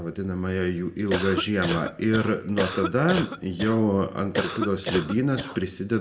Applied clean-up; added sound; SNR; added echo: none; Cough; 6 dB; reverberation time 0.6 s.